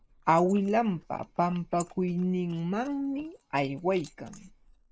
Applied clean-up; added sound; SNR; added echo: neural mask model Resemble Enhance denoiser.